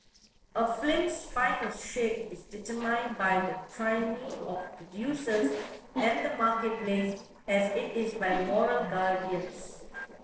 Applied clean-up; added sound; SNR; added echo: neural separator model SepFormer DNS4.